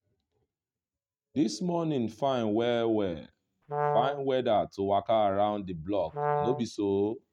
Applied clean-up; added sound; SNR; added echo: neural mask model RNNoise.